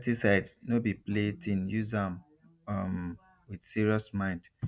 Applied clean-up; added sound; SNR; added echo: none; none; none; none.